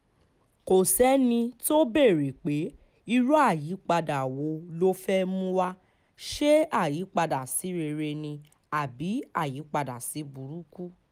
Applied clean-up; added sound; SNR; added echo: none; none; none; none.